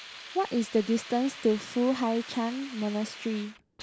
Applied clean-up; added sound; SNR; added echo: none; Hiss; 15 dB; none.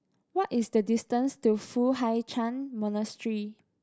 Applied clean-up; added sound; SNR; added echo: none; none; none; none.